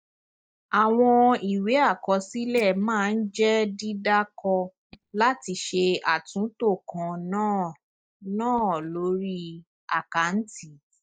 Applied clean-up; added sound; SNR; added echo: neural mask model DeepFilterNet 3.